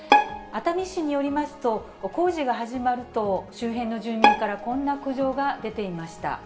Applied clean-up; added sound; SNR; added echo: none; Bowed string instrument; 0 dB; reverberation time 0.6 s.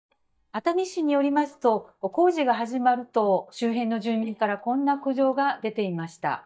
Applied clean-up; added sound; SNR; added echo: neural mask model DeepFilterNet 3.